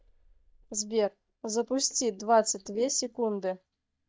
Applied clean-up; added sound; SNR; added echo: neural mask model DeepFilterNet 3.